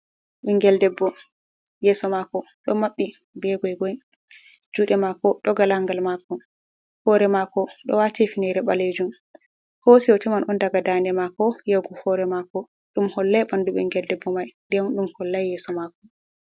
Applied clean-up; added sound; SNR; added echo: none; none; none; none.